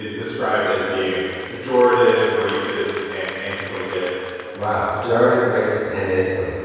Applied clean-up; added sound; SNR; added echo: none; Applause / Crowd; 18 dB; reverberation time 2.2 s.